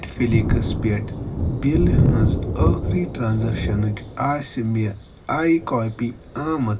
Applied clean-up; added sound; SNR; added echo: none; Thunder; 0 dB; reverberation time 0.4 s.